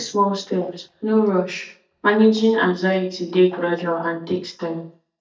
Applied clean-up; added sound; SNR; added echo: neural mask model DeepFilterNet 3.